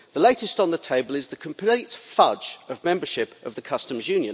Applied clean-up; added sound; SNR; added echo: none; none; none; none.